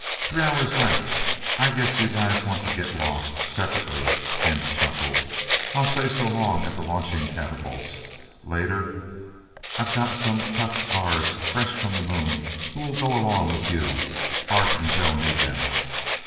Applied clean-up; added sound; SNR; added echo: none; Rattle (instrument); -2 dB; reverberation time 1.7 s.